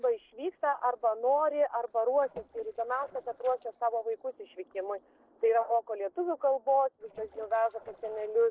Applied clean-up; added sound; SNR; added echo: neural separator model SepFormer DNS4.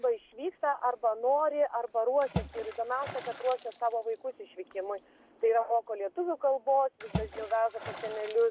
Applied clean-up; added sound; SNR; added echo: none; Water / Splash, splatter; 14 dB; none.